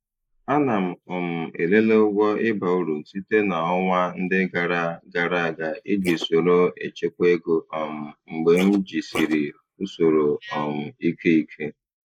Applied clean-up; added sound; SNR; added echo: neural mask model Resemble Enhance denoiser.